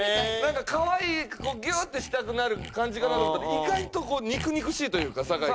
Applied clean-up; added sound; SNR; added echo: none; Sawing; 14 dB; none.